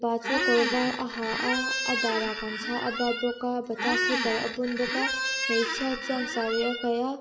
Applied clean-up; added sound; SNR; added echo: none; Squeak; 1 dB; reverberation time 0.9 s.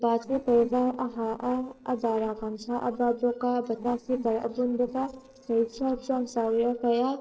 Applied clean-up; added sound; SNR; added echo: neural separator model SepFormer DNS4.